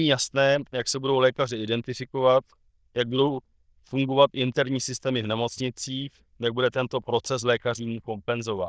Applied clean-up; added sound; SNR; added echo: neural diffusion model UNIVERSE++.